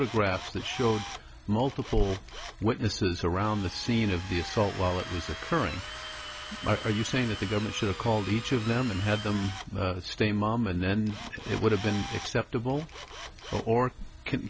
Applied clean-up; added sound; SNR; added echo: none; Drill; 13 dB; none.